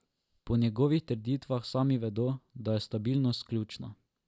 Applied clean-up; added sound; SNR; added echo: none; none; none; none.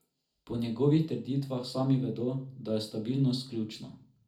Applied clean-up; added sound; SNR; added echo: none; none; none; reverberation time 0.4 s.